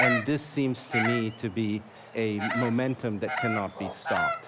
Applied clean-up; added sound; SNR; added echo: none; Bird vocalization, bird call, bird song; 3 dB; none.